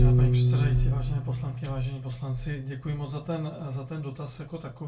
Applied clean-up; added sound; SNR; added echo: none; Piano; -2 dB; reverberation time 0.2 s.